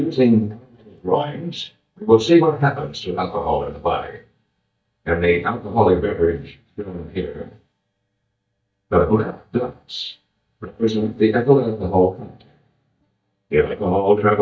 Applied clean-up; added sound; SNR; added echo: neural mask model DeepFilterNet 3.